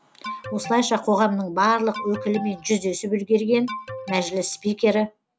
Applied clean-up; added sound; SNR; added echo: none; Alarm; 14 dB; none.